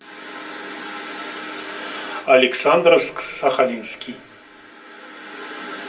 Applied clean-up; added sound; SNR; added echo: none; none; none; reverberation time 0.2 s.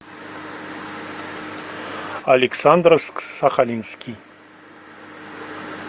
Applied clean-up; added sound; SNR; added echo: none; none; none; none.